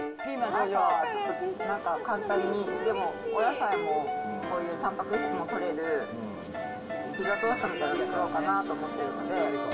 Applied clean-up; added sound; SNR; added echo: none; none; none; reverberation time 1.4 s.